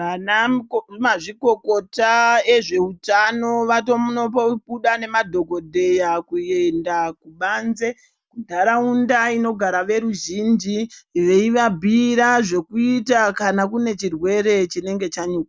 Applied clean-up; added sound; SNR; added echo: none; none; none; none.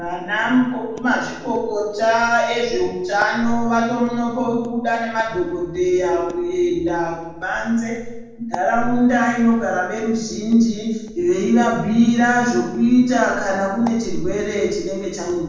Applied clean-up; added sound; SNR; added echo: none; Walk, footsteps; 14 dB; reverberation time 1.2 s.